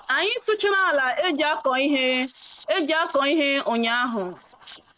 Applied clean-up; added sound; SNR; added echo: neural mask model RNNoise.